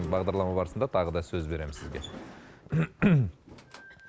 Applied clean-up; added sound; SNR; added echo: none; Sliding door; 19 dB; none.